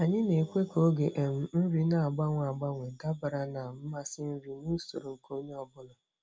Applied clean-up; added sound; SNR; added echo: none; none; none; none.